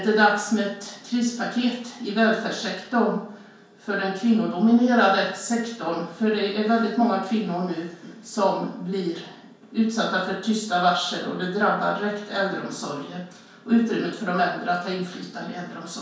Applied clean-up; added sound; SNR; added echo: none; none; none; reverberation time 0.5 s.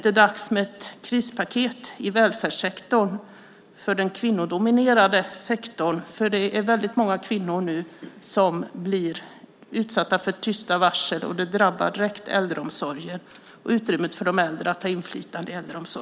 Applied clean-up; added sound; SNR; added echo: none; none; none; none.